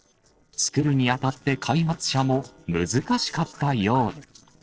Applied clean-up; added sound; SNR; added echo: neural separator model SepFormer DNS4.